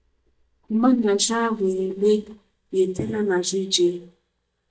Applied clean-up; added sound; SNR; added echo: neural mask model DeepFilterNet 3.